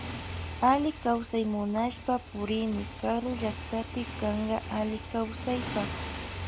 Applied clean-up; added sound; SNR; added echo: none; Motorcycle; 8 dB; none.